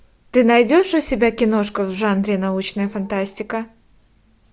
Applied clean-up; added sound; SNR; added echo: none; none; none; none.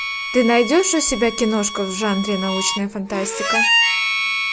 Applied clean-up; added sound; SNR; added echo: none; Harmonica; 2 dB; none.